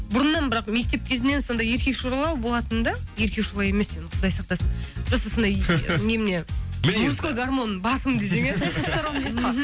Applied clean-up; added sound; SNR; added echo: none; none; none; none.